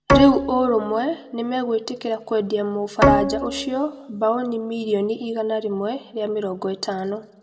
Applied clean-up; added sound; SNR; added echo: none; Bowed string instrument; 2 dB; reverberation time 0.9 s.